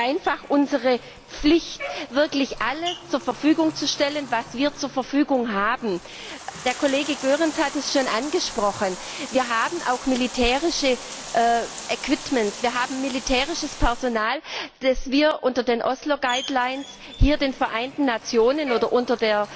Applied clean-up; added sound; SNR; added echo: none; Bathtub (filling or washing); 15 dB; none.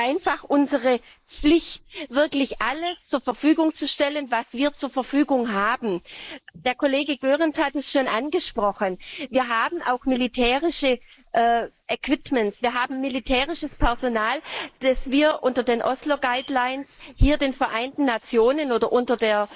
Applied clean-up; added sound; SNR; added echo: neural mask model Resemble Enhance denoiser.